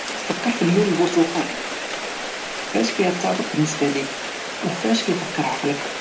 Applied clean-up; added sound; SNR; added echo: none; Rain; 5 dB; reverberation time 0.3 s.